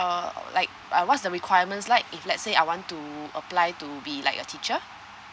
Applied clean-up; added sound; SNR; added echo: none; none; none; none.